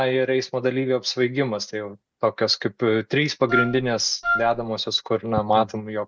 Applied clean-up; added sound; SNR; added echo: none; Wind instrument, woodwind instrument; 4 dB; none.